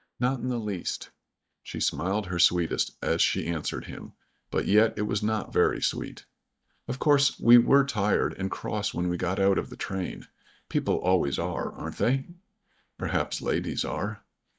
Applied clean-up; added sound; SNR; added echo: neural mask model DeepFilterNet 3.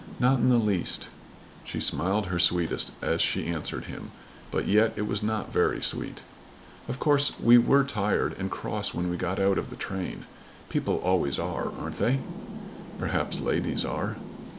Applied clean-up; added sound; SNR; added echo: none; Rain; 15 dB; none.